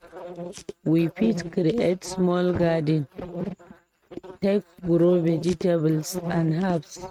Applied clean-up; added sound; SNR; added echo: neural mask model RNNoise.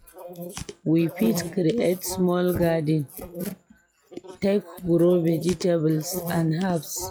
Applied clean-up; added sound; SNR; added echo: classical method log-MMSE.